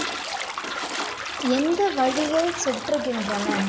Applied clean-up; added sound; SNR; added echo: none; Toilet flush / Gurgling + Bathtub (filling or washing); 5 dB; none.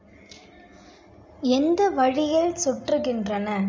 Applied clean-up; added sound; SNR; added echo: none; none; none; none.